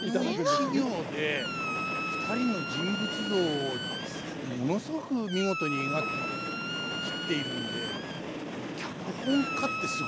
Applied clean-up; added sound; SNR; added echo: none; Squeak + Train; 2 dB; none.